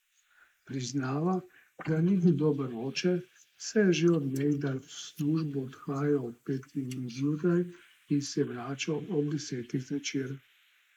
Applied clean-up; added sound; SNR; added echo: neural mask model Resemble Enhance denoiser.